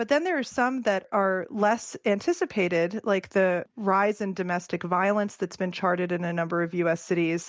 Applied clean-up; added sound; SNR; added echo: none; none; none; none.